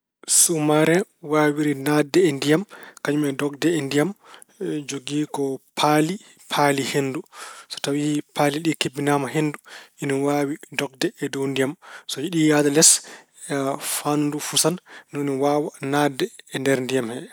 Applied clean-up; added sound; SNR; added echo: none; none; none; none.